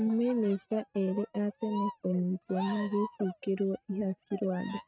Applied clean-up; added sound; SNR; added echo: neural mask model RNNoise.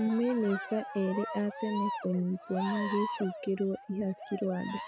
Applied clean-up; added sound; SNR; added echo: none; Cheering; 8 dB; none.